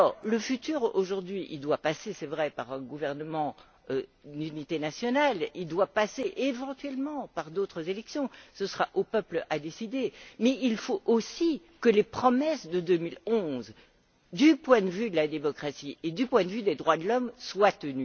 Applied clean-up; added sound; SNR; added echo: none; none; none; none.